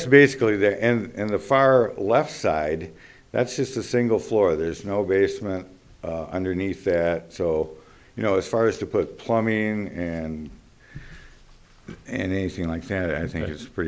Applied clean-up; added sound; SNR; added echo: none; none; none; none.